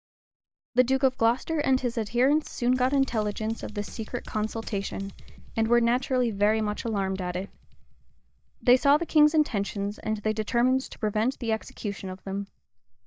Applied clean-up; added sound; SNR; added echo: neural mask model DeepFilterNet 3.